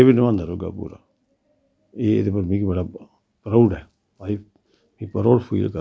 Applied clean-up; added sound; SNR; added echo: none; none; none; none.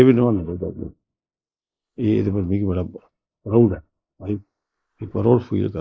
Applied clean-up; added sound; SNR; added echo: neural mask model Resemble Enhance denoiser.